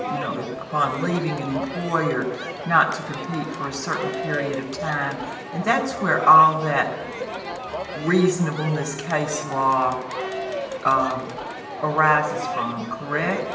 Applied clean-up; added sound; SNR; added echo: none; Crowd; 8 dB; reverberation time 0.9 s.